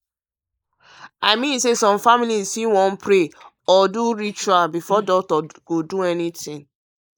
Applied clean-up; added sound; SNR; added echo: neural mask model Resemble Enhance denoiser.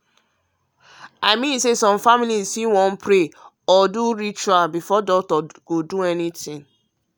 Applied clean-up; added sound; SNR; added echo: none; none; none; none.